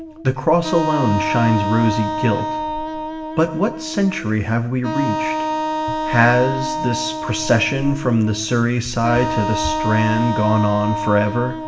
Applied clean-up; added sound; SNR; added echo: none; Wind instrument, woodwind instrument; 5 dB; reverberation time 1.9 s.